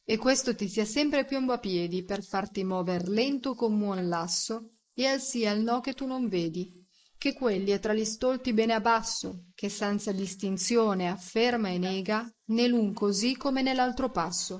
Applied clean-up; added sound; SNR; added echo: neural mask model Resemble Enhance denoiser.